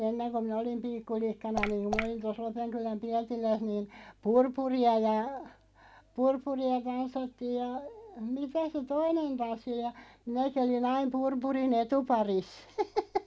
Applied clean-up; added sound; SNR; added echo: none; Drip / Water; 4 dB; none.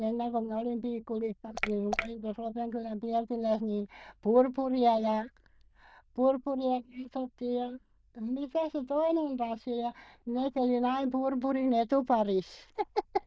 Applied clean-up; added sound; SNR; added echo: neural diffusion model UNIVERSE++.